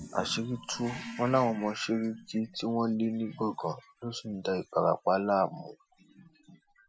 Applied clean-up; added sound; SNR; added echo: classical method Wiener filter.